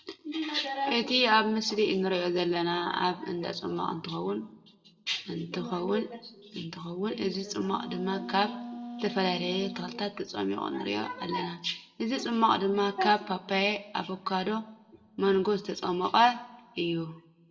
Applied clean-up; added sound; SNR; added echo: none; Wind instrument, woodwind instrument; 11 dB; reverberation time 0.5 s.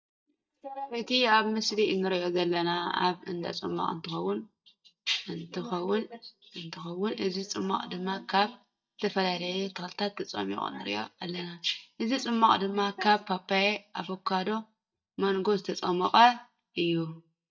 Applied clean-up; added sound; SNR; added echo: neural mask model DeepFilterNet 3.